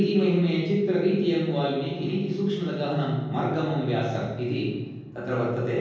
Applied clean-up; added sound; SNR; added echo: none; none; none; reverberation time 1.3 s.